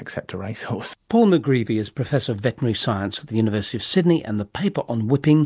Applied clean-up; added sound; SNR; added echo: none; none; none; none.